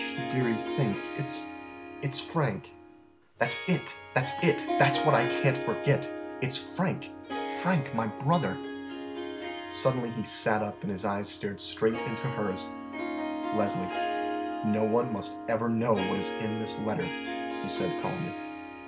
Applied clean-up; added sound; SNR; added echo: none; Harp; 4 dB; none.